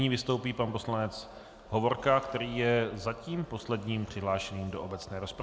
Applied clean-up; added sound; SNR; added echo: none; none; none; none.